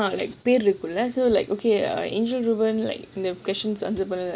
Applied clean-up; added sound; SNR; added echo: none; none; none; none.